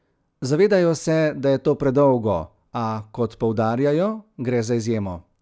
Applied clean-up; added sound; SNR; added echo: none; none; none; none.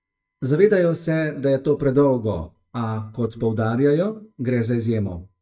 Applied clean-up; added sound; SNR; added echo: neural mask model DeepFilterNet 3.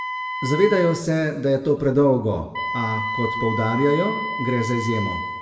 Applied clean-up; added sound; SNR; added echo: none; Wind instrument, woodwind instrument; 7 dB; reverberation time 0.9 s.